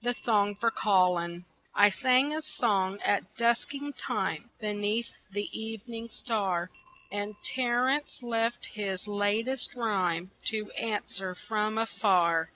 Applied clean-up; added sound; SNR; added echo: neural separator model SepFormer DNS4.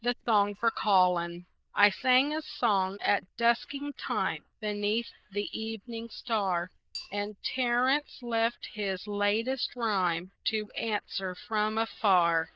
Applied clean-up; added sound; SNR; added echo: neural diffusion model UNIVERSE++.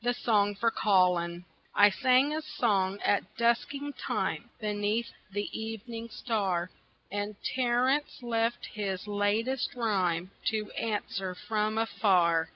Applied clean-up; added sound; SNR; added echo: none; none; none; none.